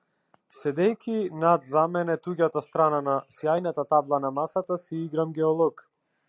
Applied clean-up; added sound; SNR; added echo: none; none; none; none.